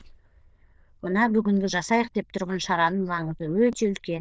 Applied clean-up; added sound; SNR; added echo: neural diffusion model UNIVERSE++.